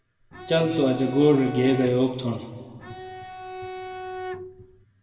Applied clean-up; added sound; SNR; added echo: none; Bowed string instrument; 12 dB; reverberation time 1.6 s.